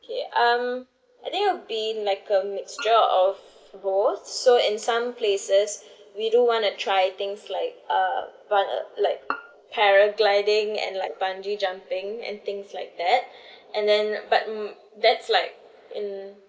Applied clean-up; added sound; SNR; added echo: neural mask model Resemble Enhance denoiser.